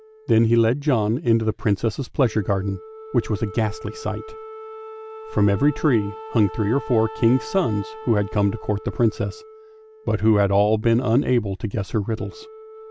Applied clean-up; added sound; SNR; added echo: none; Wind instrument, woodwind instrument; 17 dB; none.